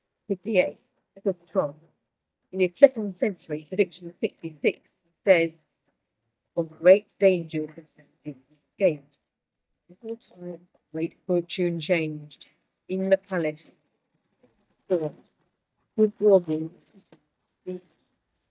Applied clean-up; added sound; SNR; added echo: neural mask model DeepFilterNet 3.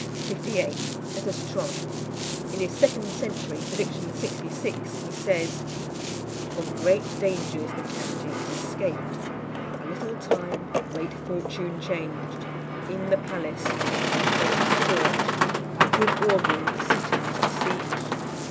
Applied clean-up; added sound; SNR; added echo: none; Boat, Water vehicle; -3 dB; none.